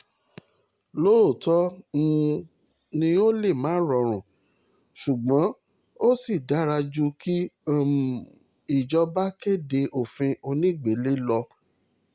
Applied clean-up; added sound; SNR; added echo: none; none; none; none.